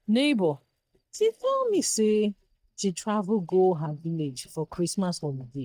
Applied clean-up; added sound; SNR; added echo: neural mask model DeepFilterNet 3.